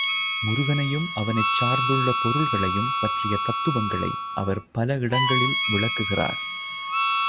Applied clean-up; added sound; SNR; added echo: none; Harmonica; -2 dB; none.